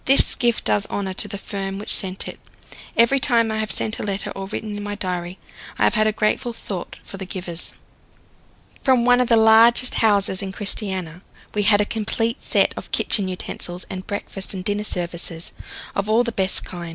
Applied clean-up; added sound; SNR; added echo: none; none; none; none.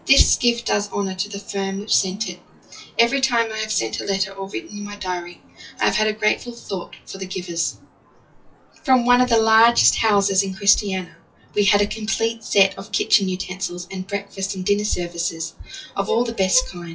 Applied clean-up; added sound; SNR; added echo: classical method WPE with log-MMSE.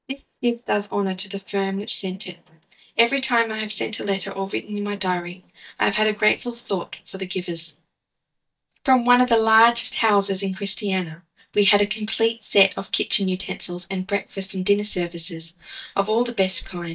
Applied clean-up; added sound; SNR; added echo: neural mask model DeepFilterNet 3.